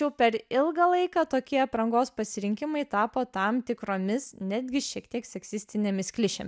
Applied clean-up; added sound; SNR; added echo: none; none; none; none.